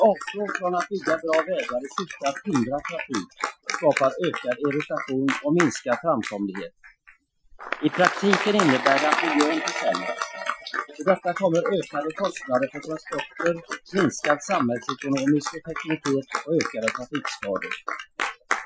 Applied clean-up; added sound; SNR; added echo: classical method Wiener filter.